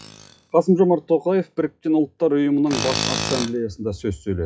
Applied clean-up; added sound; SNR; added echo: classical method WPE with log-MMSE.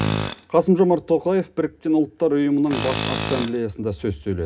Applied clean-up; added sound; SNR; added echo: none; Tools; 8 dB; reverberation time 0.3 s.